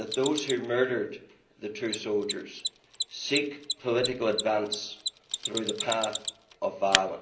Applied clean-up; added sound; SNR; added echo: none; Mechanisms; 5 dB; reverberation time 0.5 s.